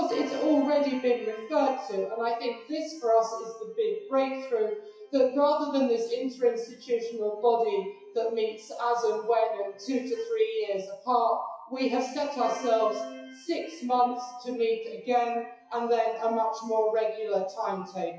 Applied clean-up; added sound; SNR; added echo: classical method WPE with log-MMSE.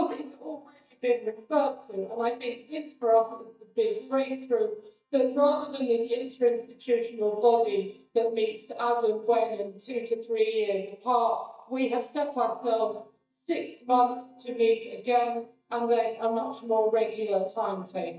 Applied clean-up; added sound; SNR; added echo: neural mask model DeepFilterNet 3.